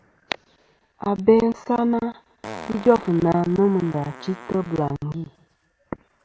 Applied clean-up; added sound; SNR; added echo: none; Fart; 20 dB; none.